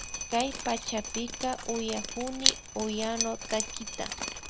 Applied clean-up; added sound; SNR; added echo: none; Drip; 1 dB; none.